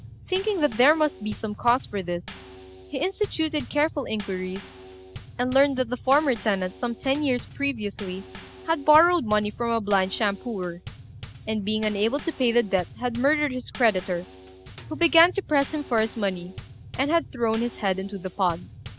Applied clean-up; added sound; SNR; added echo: none; Bass drum / Snare drum / Drum kit; 16 dB; none.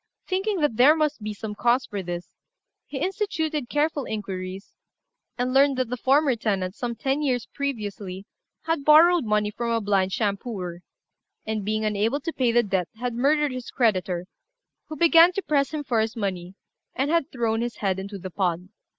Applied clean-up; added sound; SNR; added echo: none; none; none; none.